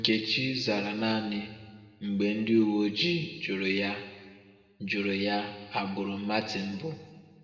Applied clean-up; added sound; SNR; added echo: none; none; none; reverberation time 1.4 s.